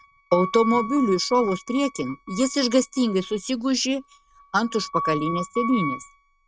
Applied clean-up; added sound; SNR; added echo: neural mask model RNNoise.